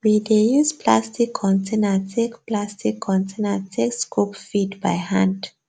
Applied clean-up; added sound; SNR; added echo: none; none; none; none.